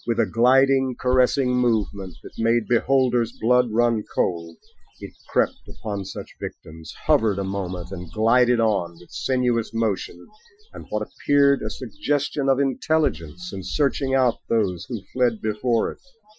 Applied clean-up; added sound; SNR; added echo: classical method Wiener filter.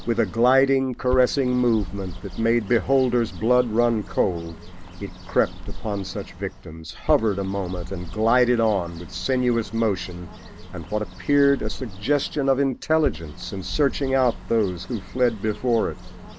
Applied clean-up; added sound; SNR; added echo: none; Bird; 11 dB; none.